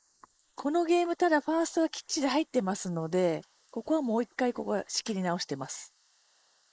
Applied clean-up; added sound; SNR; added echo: neural mask model Resemble Enhance denoiser.